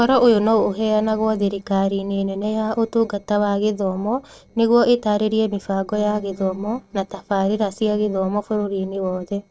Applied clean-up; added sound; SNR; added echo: neural separator model SepFormer DNS4.